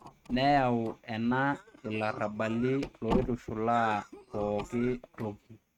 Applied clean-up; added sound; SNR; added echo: neural mask model RNNoise.